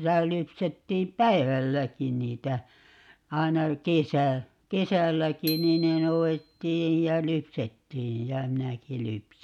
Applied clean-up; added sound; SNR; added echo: none; Bicycle bell; 16 dB; none.